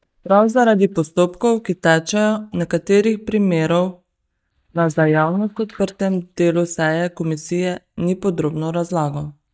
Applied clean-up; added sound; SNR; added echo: neural mask model DeepFilterNet 3.